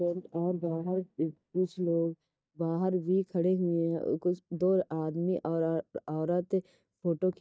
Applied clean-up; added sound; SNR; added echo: neural mask model DeepFilterNet 3.